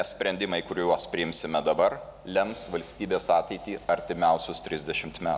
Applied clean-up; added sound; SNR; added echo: none; none; none; none.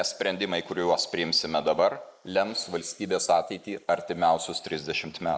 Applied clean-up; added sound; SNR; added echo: neural mask model Resemble Enhance denoiser.